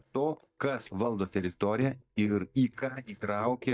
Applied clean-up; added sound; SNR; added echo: neural mask model DeepFilterNet 3.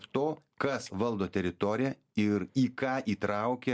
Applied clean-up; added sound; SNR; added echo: none; none; none; none.